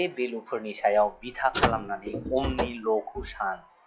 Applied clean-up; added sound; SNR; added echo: classical method log-MMSE.